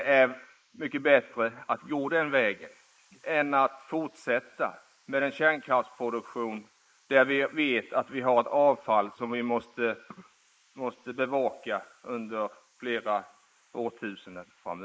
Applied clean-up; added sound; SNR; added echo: neural mask model Resemble Enhance denoiser.